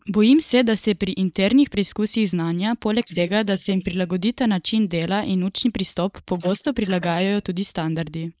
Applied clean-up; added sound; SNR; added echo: neural mask model Resemble Enhance denoiser.